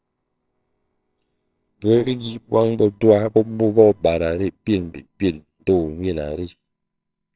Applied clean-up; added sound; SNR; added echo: neural separator model SepFormer WHAMR!.